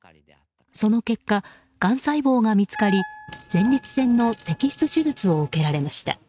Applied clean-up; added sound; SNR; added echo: neural mask model RNNoise.